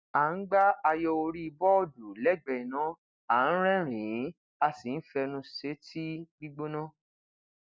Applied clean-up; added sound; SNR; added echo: none; none; none; none.